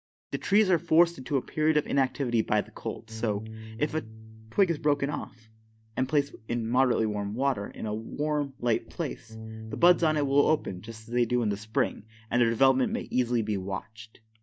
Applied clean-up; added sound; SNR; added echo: neural mask model DeepFilterNet 3.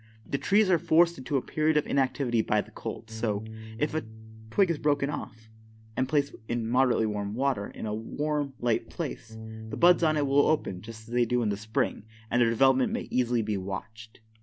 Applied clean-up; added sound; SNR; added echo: none; Bass guitar; 17 dB; none.